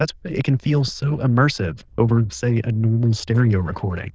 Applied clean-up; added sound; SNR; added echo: neural diffusion model UNIVERSE++.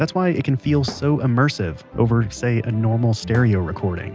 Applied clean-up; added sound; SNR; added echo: none; Thump, thud; 16 dB; none.